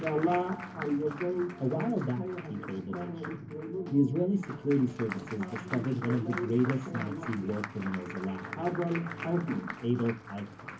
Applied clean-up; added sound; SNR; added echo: none; Applause; 13 dB; reverberation time 0.3 s.